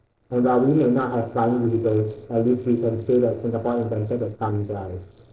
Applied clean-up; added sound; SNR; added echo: neural separator model SepFormer DNS4.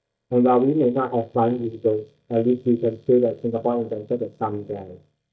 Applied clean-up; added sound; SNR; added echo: neural mask model DeepFilterNet 3.